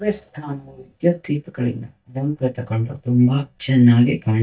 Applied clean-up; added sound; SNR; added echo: neural mask model DeepFilterNet 3.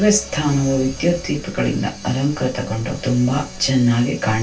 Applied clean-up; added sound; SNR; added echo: none; Bird; 19 dB; reverberation time 0.2 s.